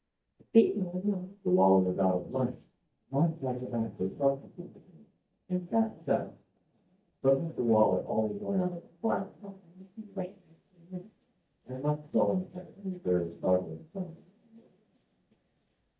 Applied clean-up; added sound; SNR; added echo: neural mask model DeepFilterNet 3.